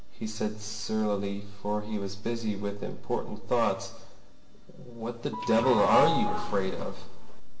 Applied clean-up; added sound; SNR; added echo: none; Sliding door / Doorbell; 4 dB; reverberation time 0.9 s.